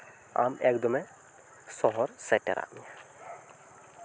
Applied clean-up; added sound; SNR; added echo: none; none; none; none.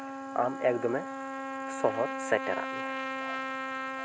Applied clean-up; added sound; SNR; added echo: none; Trumpet; 3 dB; none.